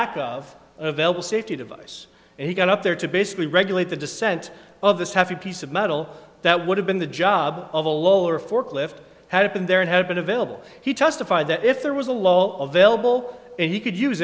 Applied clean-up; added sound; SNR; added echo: none; none; none; none.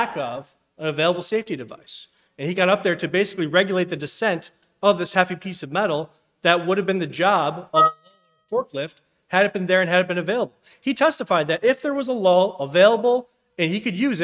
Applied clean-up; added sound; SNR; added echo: neural mask model RNNoise.